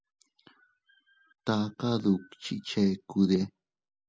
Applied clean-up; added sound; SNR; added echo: none; none; none; none.